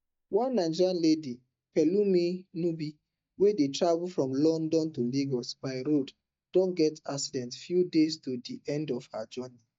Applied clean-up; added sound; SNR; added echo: neural mask model DeepFilterNet 3.